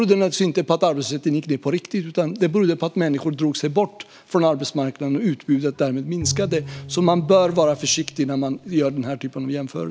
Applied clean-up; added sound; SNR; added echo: none; Bowed string instrument; 14 dB; none.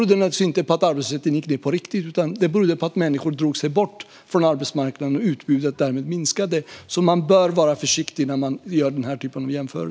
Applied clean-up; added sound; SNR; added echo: none; none; none; none.